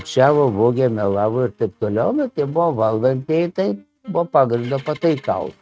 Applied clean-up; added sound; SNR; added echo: neural mask model RNNoise.